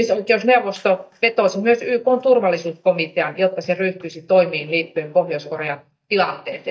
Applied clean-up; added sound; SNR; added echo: neural mask model DeepFilterNet 3.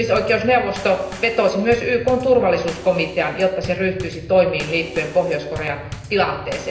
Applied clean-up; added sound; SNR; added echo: none; Bass drum / Snare drum / Drum kit; 14 dB; reverberation time 0.9 s.